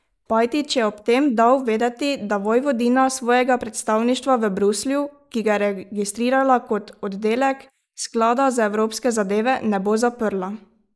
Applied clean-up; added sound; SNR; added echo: neural mask model Resemble Enhance denoiser.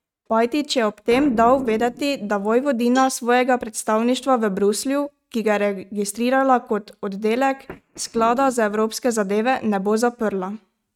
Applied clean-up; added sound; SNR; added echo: neural mask model RNNoise.